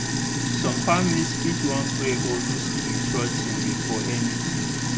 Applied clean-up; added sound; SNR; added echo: none; Sink (filling or washing); -3 dB; none.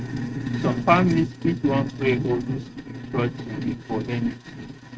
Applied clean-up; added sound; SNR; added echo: neural mask model RNNoise.